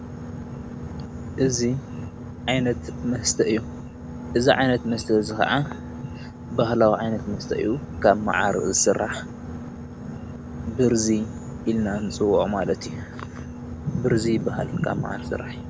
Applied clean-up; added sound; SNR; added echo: none; Boat, Water vehicle; 10 dB; none.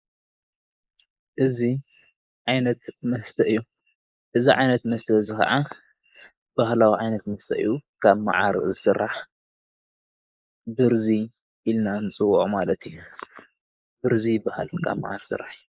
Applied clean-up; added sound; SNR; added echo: neural mask model Resemble Enhance denoiser.